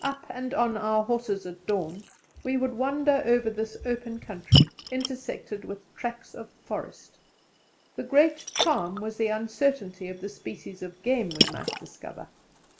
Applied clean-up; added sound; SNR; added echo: neural mask model Resemble Enhance denoiser.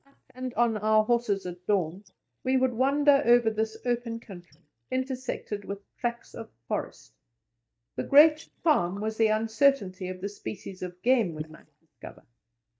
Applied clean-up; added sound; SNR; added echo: neural mask model DeepFilterNet 3.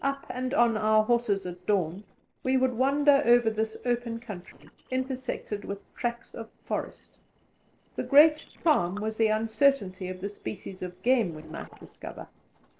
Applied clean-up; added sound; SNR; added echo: neural separator model SepFormer DNS4.